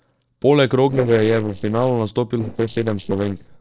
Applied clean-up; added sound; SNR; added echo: neural separator model SepFormer DNS4.